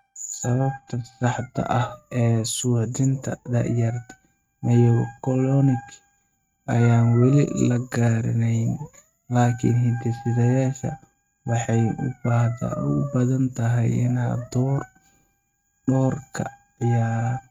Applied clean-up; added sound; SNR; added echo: neural mask model RNNoise.